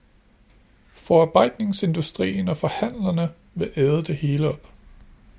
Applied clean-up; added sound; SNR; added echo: none; none; none; none.